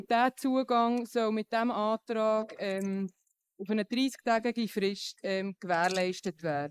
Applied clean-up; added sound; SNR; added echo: neural mask model Resemble Enhance denoiser.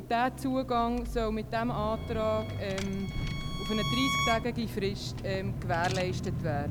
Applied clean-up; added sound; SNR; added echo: none; Bowed string instrument + Engine / Car; 2 dB; none.